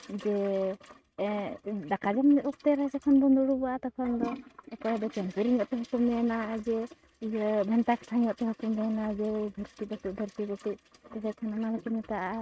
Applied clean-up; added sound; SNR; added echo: neural mask model RNNoise.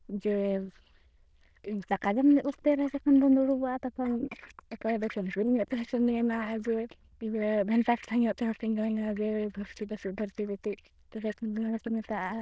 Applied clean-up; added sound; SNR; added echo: neural diffusion model UNIVERSE++.